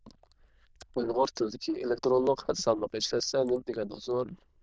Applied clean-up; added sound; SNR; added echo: neural diffusion model UNIVERSE++.